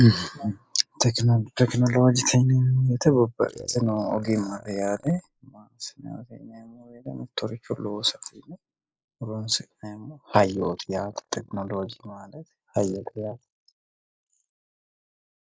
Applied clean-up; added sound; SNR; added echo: neural mask model Resemble Enhance denoiser.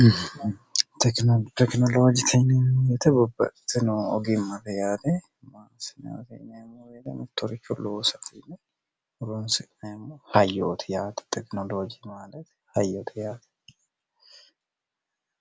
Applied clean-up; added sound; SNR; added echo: none; none; none; none.